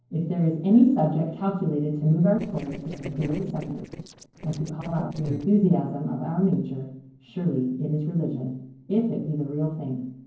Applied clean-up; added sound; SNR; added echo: neural separator model SepFormer DNS4.